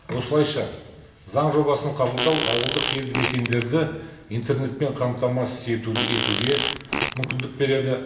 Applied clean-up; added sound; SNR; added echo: none; Fart; 3 dB; reverberation time 1.2 s.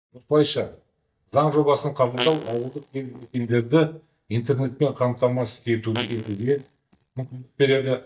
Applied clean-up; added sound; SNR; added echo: neural mask model DeepFilterNet 3.